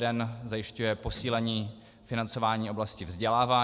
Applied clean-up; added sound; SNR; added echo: none; Electric guitar; 19 dB; none.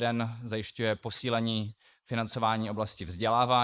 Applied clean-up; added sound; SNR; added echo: neural mask model Resemble Enhance denoiser.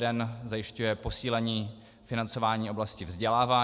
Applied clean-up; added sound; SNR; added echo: none; none; none; none.